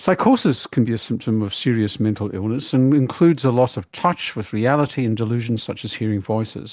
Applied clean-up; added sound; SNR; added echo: none; none; none; none.